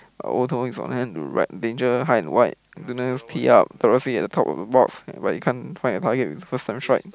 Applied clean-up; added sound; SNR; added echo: none; none; none; none.